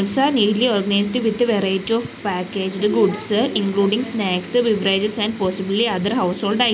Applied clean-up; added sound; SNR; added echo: none; none; none; none.